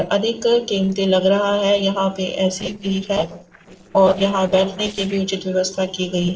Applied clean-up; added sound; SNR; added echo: neural separator model SepFormer DNS4.